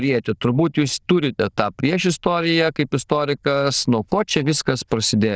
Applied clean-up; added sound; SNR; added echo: neural diffusion model UNIVERSE++.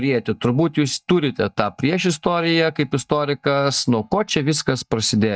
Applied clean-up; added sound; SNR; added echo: neural mask model DeepFilterNet 3.